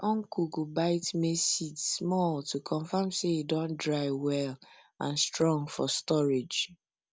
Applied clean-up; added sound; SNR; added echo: none; none; none; none.